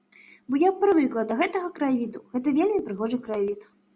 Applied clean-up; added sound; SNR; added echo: none; none; none; none.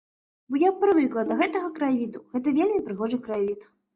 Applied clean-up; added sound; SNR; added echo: neural mask model DeepFilterNet 3.